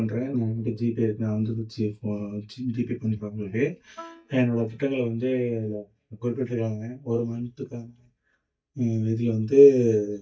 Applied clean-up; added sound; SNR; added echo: neural mask model DeepFilterNet 3.